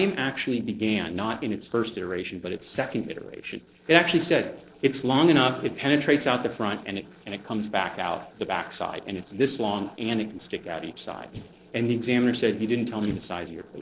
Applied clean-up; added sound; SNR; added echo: neural separator model SepFormer DNS4.